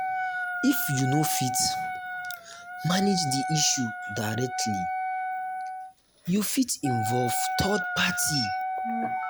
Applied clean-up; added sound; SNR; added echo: none; Wind instrument, woodwind instrument; 2 dB; none.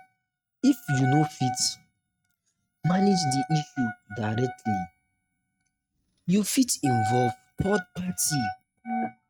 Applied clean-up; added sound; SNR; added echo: neural mask model RNNoise.